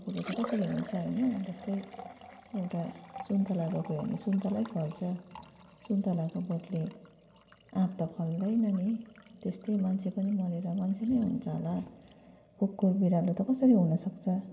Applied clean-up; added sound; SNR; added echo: none; Liquid; 19 dB; reverberation time 2.6 s.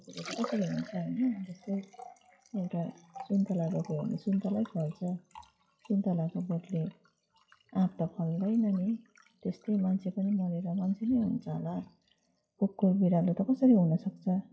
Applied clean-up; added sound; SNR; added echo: classical method WPE with log-MMSE.